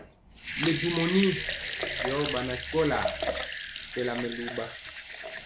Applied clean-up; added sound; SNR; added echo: none; Sink (filling or washing) / Water tap, faucet / Liquid; 2 dB; none.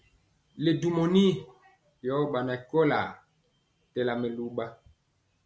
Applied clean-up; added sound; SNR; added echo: none; none; none; none.